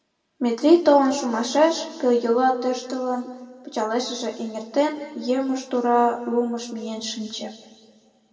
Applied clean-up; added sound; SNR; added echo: none; none; none; reverberation time 1.7 s.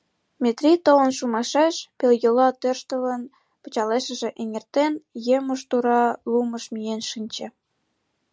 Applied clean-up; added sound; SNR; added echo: none; none; none; none.